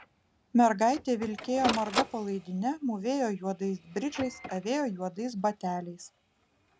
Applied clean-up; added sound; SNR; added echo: none; Printer; 10 dB; none.